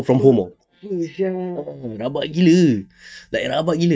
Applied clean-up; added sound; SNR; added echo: neural mask model DeepFilterNet 3.